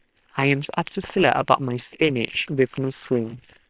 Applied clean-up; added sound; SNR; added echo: neural separator model SepFormer WHAM!.